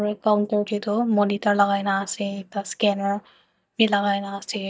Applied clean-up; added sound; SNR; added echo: neural mask model DeepFilterNet 3.